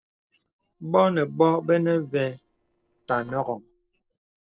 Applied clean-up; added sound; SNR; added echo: neural separator model SepFormer DNS4.